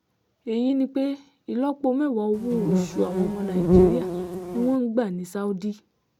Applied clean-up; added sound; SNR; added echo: none; Insect; -4 dB; none.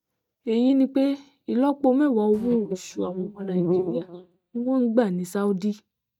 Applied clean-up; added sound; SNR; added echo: neural mask model DeepFilterNet 3.